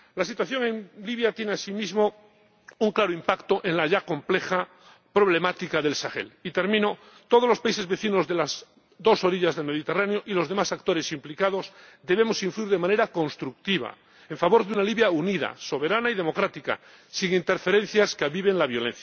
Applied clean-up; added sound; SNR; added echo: none; none; none; none.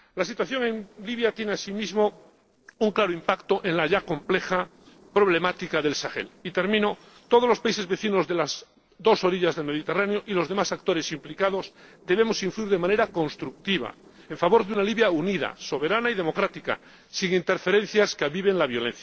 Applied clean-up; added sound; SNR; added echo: neural separator model SepFormer DNS4.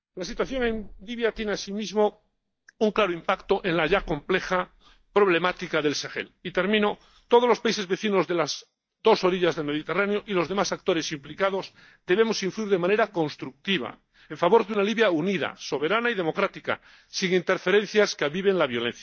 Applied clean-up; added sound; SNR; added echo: neural mask model DeepFilterNet 3.